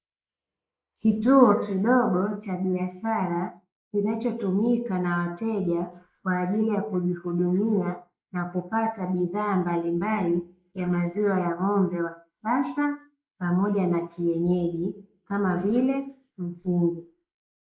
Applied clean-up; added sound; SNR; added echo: neural mask model Resemble Enhance denoiser.